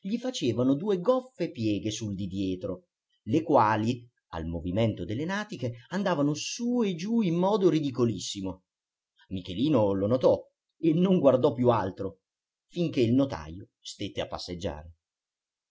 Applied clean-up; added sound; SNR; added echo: none; none; none; none.